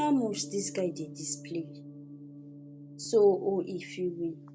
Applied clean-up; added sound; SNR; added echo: none; Gong; 14 dB; none.